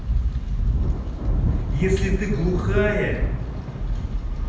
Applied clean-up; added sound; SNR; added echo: none; Thunder / Rain; 11 dB; reverberation time 0.7 s.